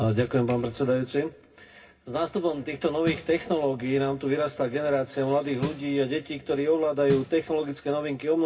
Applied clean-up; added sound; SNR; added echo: none; Snare drum; 13 dB; reverberation time 0.4 s.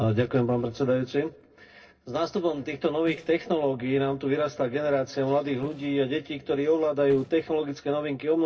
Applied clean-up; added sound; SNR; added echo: neural separator model SepFormer DNS4.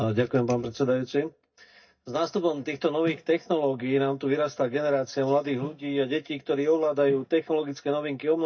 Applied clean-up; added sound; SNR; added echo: neural mask model DeepFilterNet 3.